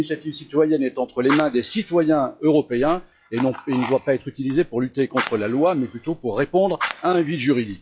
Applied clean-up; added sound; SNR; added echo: classical method log-MMSE.